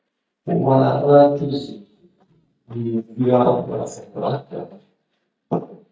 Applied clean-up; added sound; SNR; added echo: neural mask model DeepFilterNet 3.